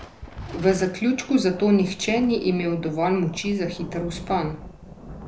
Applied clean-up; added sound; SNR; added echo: none; Thunder; 15 dB; none.